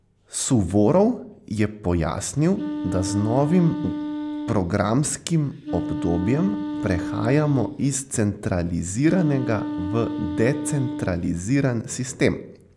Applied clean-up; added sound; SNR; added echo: none; Wind instrument, woodwind instrument; 7 dB; none.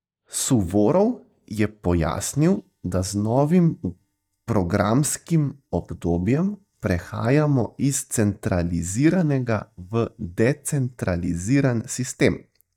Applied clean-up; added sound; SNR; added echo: neural mask model DeepFilterNet 3.